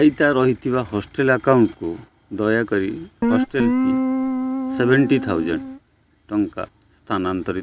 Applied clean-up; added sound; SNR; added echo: none; Guitar; 1 dB; none.